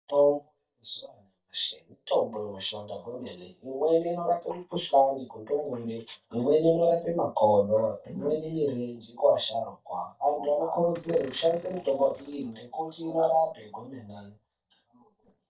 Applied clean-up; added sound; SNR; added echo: neural mask model DeepFilterNet 3.